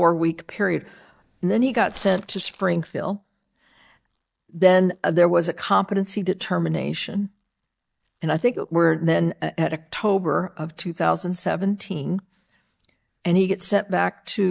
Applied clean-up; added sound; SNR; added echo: neural mask model DeepFilterNet 3.